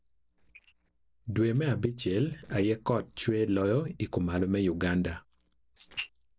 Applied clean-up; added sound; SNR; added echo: neural separator model SepFormer DNS4.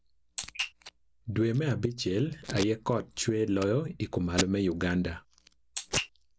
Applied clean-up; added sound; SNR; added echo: none; Packing tape, duct tape; 12 dB; none.